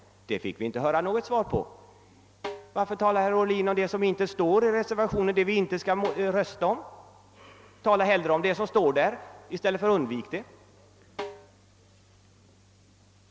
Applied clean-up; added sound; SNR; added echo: none; Snare drum; 16 dB; none.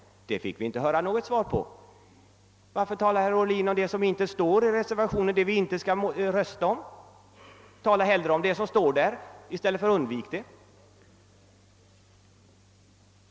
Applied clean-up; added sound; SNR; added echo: none; none; none; none.